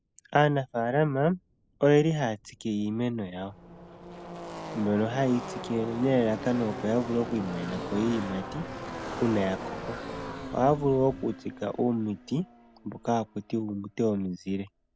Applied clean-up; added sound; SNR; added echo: none; Car passing by / Race car, auto racing; 12 dB; none.